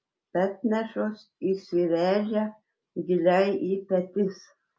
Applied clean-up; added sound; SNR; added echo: none; none; none; none.